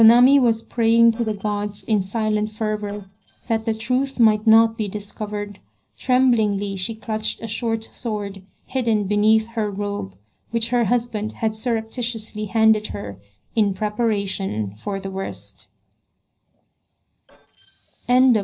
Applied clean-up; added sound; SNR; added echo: neural separator model SepFormer DNS4.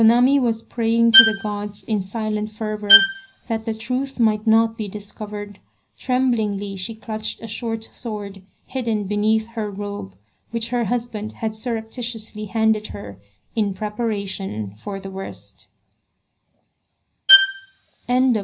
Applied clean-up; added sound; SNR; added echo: none; Bowed string instrument; -5 dB; reverberation time 0.4 s.